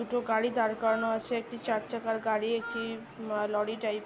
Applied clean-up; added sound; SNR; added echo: none; Wind instrument, woodwind instrument; 11 dB; none.